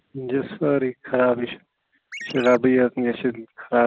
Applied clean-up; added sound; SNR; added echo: none; Chirp, tweet; 12 dB; none.